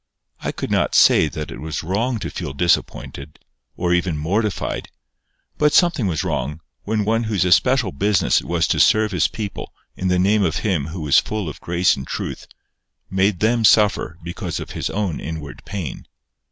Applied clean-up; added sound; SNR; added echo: none; none; none; none.